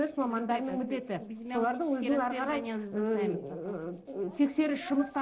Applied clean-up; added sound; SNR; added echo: neural separator model SepFormer DNS4.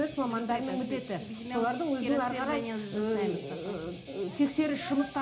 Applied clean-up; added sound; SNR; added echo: none; Guitar; 15 dB; reverberation time 0.4 s.